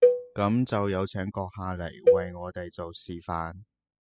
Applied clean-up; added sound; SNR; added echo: classical method spectral subtraction.